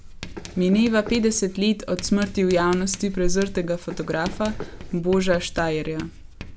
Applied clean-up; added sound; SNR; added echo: none; Writing + Run; 13 dB; none.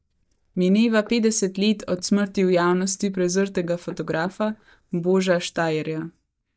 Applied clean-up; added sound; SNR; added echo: neural mask model DeepFilterNet 3.